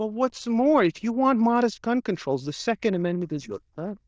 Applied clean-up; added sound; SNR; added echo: neural diffusion model UNIVERSE++.